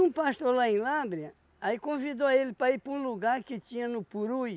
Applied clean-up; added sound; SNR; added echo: none; none; none; none.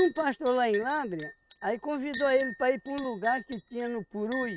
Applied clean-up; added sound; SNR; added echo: neural mask model RNNoise.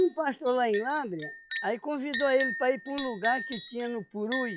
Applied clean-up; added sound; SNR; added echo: classical method log-MMSE.